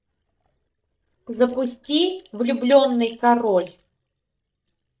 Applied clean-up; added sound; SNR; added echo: neural mask model DeepFilterNet 3.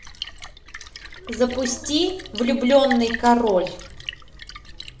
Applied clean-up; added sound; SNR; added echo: none; Splash, splatter; 13 dB; reverberation time 0.4 s.